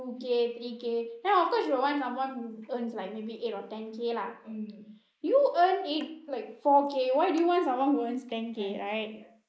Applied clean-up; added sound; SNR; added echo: neural mask model Resemble Enhance denoiser.